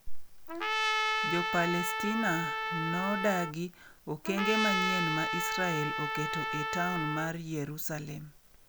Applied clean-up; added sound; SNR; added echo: none; Trumpet; -1 dB; none.